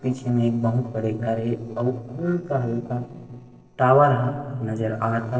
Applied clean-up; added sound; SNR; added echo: neural separator model SepFormer DNS4.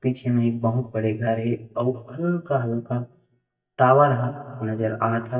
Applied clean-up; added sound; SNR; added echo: neural mask model DeepFilterNet 3.